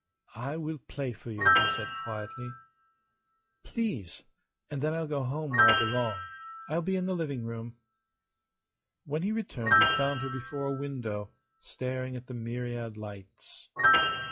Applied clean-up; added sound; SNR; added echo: classical method log-MMSE.